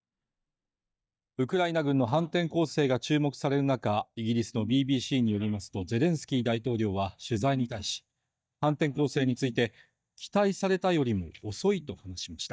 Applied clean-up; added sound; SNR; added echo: neural mask model DeepFilterNet 3.